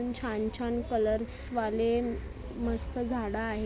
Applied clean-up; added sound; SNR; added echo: none; none; none; none.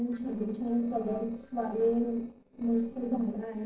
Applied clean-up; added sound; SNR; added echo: neural separator model SepFormer DNS4.